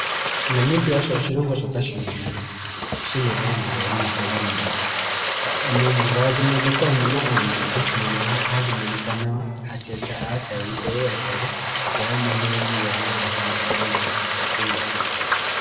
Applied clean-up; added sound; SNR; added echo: none; Frying (food); -1 dB; reverberation time 2.0 s.